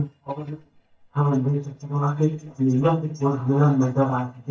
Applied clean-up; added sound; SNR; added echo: neural mask model DeepFilterNet 3.